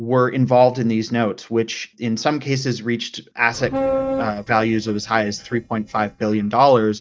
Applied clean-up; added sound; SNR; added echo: neural mask model DeepFilterNet 3.